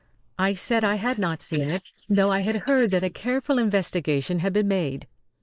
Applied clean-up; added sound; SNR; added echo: neural mask model Resemble Enhance denoiser.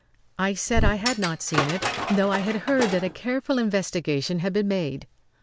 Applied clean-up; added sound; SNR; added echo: none; Bird + Tools; 2 dB; none.